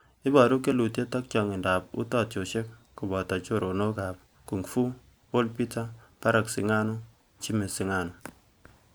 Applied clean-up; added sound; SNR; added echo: none; none; none; none.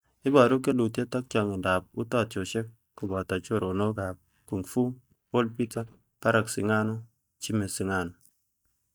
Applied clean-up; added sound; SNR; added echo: neural mask model DeepFilterNet 3.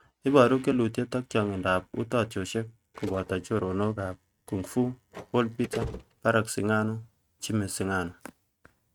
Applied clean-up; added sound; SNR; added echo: neural mask model RNNoise.